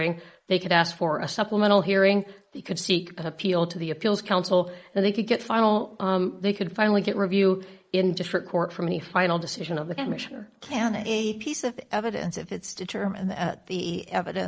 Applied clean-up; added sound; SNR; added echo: neural mask model Resemble Enhance denoiser.